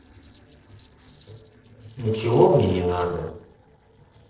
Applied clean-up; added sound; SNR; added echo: neural separator model SepFormer DNS4.